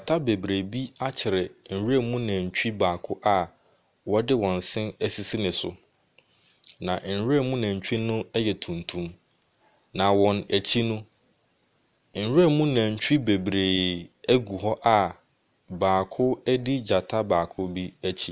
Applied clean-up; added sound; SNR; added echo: none; none; none; none.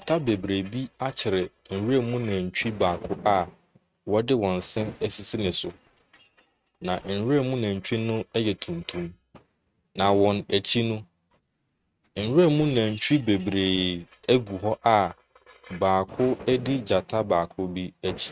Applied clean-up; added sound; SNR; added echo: neural mask model RNNoise.